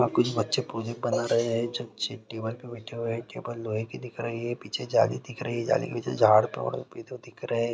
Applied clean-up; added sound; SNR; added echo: none; none; none; none.